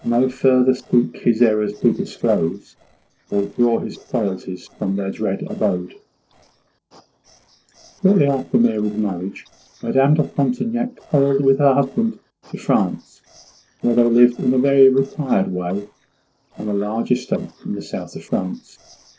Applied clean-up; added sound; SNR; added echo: neural separator model SepFormer DNS4.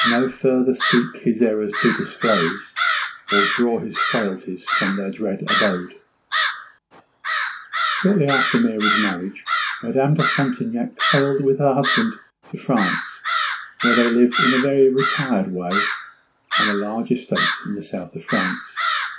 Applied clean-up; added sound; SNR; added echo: none; Crow; 1 dB; none.